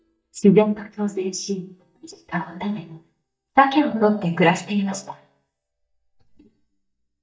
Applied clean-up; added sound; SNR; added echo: neural mask model DeepFilterNet 3.